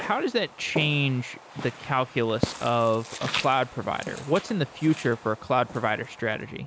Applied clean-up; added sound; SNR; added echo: none; Walk, footsteps; 11 dB; none.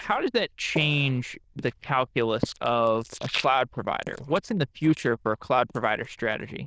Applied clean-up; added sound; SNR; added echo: neural diffusion model UNIVERSE++.